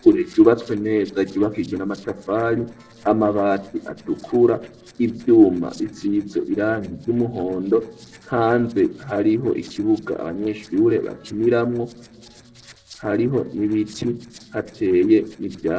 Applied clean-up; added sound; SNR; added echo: neural separator model SepFormer DNS4.